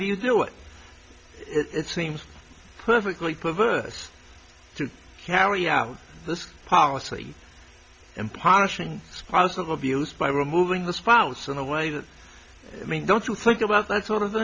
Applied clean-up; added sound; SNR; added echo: none; none; none; none.